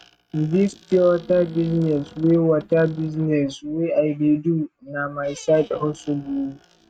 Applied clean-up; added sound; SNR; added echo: neural mask model RNNoise.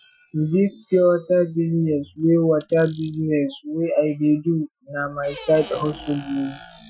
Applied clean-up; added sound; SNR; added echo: classical method Wiener filter.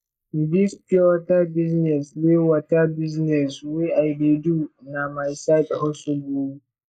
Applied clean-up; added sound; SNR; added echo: neural mask model Resemble Enhance denoiser.